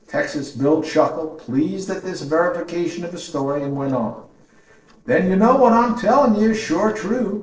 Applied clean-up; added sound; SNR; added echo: neural separator model SepFormer DNS4.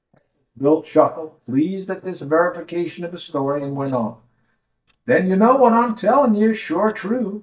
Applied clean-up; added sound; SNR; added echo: neural mask model DeepFilterNet 3.